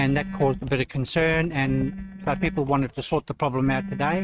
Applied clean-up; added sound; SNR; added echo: neural mask model RNNoise.